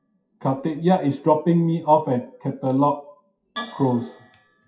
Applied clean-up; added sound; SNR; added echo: classical method WPE with log-MMSE.